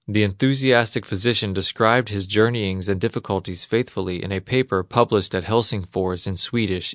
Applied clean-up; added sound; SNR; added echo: none; none; none; none.